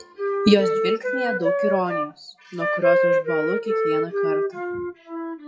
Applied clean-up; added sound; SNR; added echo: classical method WPE with log-MMSE.